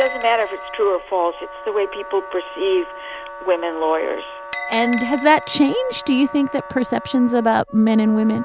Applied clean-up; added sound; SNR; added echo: none; Wind instrument, woodwind instrument + Bell; 12 dB; none.